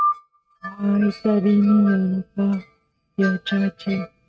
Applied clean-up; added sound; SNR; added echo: neural mask model RNNoise.